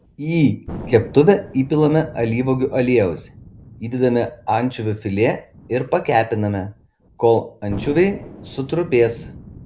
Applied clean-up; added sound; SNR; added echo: none; Thunder; 18 dB; none.